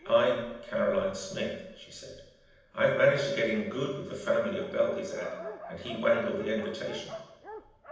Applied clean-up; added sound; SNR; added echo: none; Dog; 16 dB; reverberation time 0.9 s.